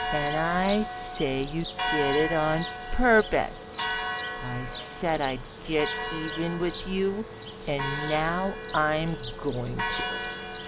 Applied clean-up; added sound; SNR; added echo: none; Church bell; 5 dB; none.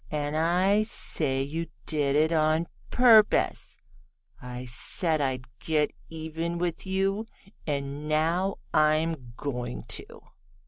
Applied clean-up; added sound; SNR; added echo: none; none; none; none.